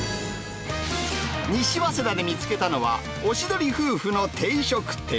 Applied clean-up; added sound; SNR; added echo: none; none; none; none.